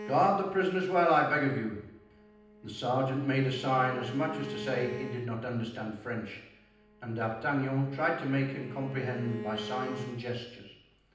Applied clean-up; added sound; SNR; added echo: none; Bowed string instrument; 14 dB; reverberation time 0.9 s.